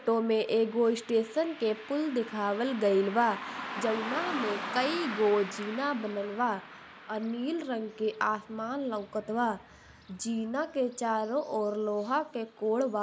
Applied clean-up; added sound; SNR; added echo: none; Car passing by; 13 dB; none.